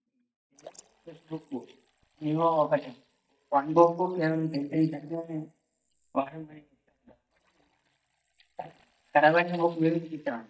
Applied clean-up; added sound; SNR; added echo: neural mask model DeepFilterNet 3.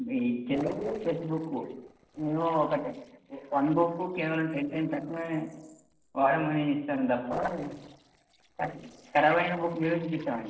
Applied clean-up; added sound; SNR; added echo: neural separator model SepFormer DNS4.